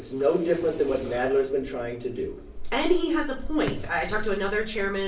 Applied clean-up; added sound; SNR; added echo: none; Fireworks; 18 dB; reverberation time 0.4 s.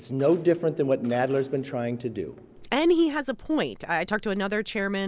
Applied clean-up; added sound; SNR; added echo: none; none; none; none.